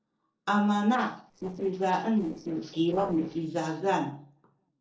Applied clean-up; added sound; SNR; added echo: neural separator model SepFormer DNS4.